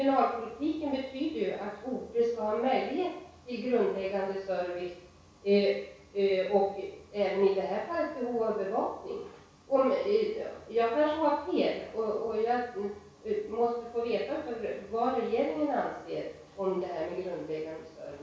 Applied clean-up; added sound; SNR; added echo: none; none; none; reverberation time 0.6 s.